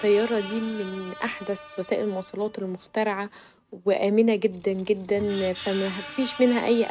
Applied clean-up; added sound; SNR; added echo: none; Screech; 15 dB; none.